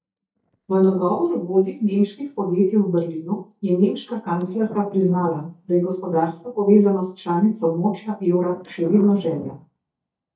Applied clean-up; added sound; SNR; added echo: neural mask model DeepFilterNet 3.